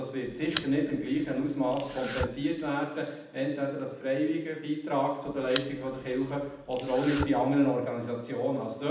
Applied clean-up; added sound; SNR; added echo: none; Domestic sounds, home sounds; 10 dB; reverberation time 0.8 s.